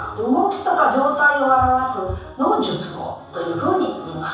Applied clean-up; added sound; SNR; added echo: none; none; none; reverberation time 0.7 s.